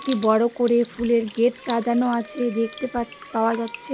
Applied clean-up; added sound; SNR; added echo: none; Sink (filling or washing) / Water tap, faucet; 12 dB; none.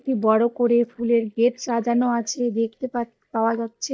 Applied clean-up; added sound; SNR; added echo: neural mask model DeepFilterNet 3.